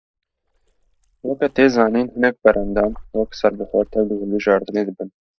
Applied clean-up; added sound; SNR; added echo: neural mask model DeepFilterNet 3.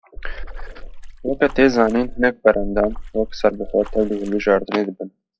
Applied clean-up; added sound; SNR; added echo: classical method log-MMSE.